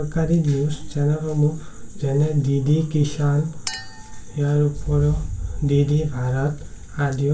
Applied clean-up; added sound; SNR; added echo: none; Chink, clink; 18 dB; reverberation time 0.3 s.